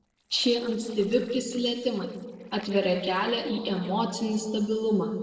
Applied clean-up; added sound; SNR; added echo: neural separator model SepFormer DNS4.